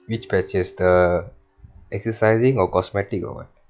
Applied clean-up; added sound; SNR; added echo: classical method log-MMSE.